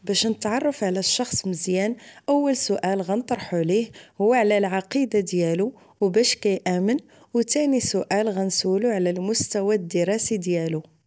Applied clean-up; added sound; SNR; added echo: none; none; none; none.